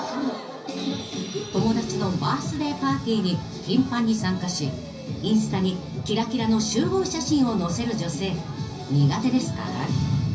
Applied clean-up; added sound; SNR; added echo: none; none; none; reverberation time 0.5 s.